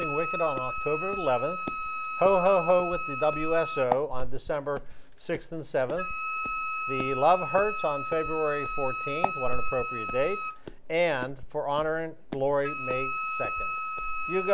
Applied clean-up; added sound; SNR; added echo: none; Wind instrument, woodwind instrument + Walk, footsteps; 2 dB; none.